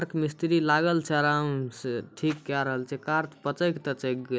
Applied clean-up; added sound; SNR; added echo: none; none; none; none.